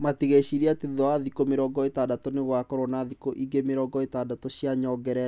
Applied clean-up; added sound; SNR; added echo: none; none; none; none.